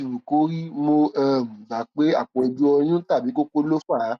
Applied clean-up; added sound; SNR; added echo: neural mask model Resemble Enhance denoiser.